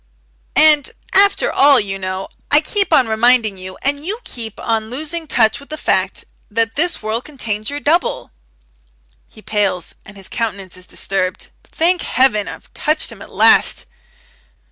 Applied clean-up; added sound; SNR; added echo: none; none; none; none.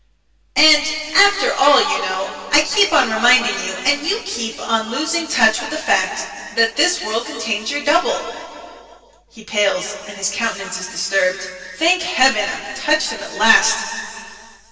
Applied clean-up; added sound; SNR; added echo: none; none; none; reverberation time 2.6 s.